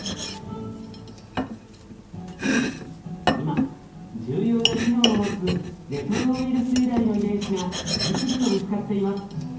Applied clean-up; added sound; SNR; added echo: none; Domestic sounds, home sounds; 4 dB; reverberation time 0.9 s.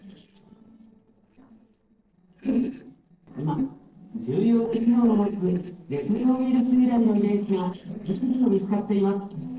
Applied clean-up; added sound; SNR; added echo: neural separator model SepFormer DNS4.